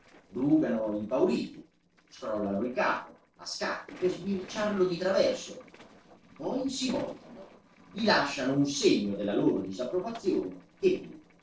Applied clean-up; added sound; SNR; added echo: neural separator model SepFormer DNS4.